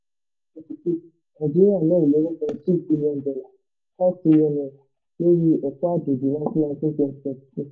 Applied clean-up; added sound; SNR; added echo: none; none; none; reverberation time 0.3 s.